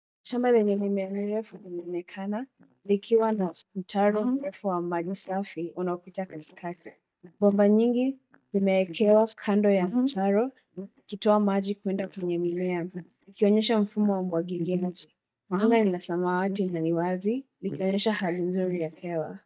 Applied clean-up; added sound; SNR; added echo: neural mask model DeepFilterNet 3.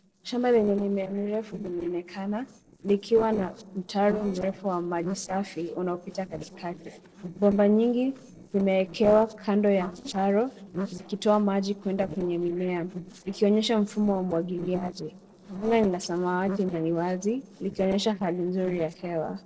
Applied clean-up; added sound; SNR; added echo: neural separator model SepFormer DNS4.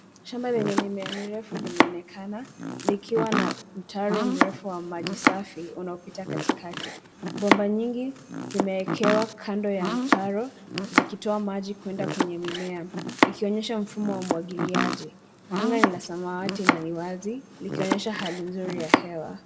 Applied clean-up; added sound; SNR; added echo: none; Domestic sounds, home sounds; -2 dB; reverberation time 0.8 s.